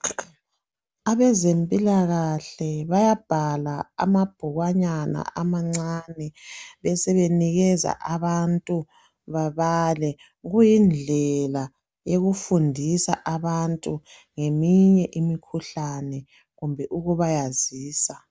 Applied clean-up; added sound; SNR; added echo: none; none; none; none.